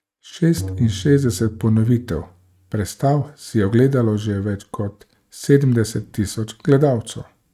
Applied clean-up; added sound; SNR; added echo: neural mask model RNNoise.